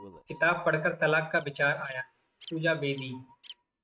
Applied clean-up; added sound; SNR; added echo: neural mask model RNNoise.